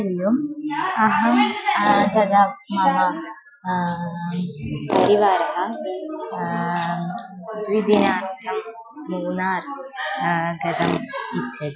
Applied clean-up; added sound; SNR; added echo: classical method Wiener filter.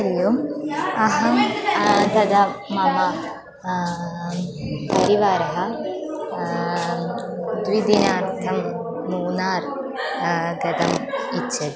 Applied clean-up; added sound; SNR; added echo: none; Tools; 11 dB; none.